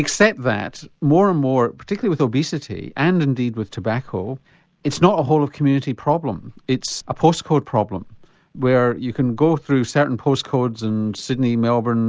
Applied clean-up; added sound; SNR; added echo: none; none; none; none.